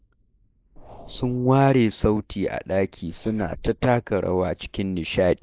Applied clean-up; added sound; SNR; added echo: neural mask model Resemble Enhance denoiser.